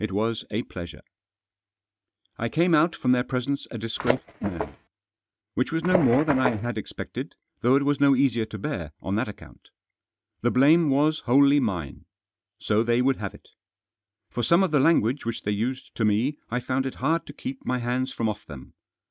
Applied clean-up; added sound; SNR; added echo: neural mask model RNNoise.